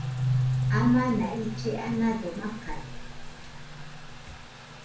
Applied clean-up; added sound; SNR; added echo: none; Trickle, dribble / Bathtub (filling or washing) / Water tap, faucet; 13 dB; reverberation time 0.3 s.